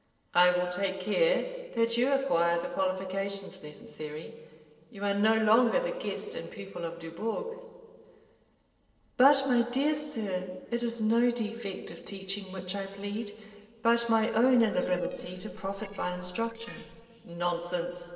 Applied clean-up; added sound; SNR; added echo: neural separator model SepFormer DNS4.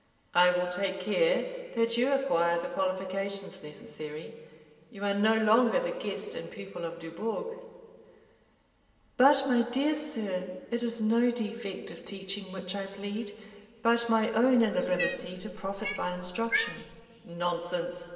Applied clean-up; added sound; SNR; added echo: none; Cat; 7 dB; reverberation time 1.9 s.